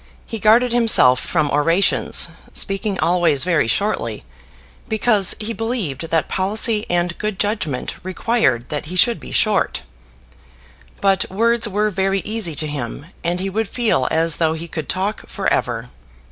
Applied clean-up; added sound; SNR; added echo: none; none; none; none.